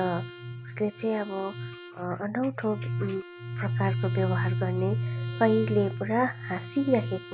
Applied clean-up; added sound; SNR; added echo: none; Bowed string instrument; 17 dB; none.